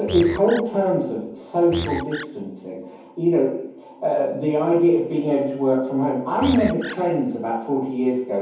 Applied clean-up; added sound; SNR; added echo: none; Animal; 11 dB; reverberation time 0.9 s.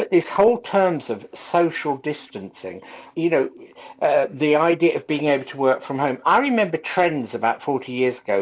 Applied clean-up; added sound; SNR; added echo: none; none; none; none.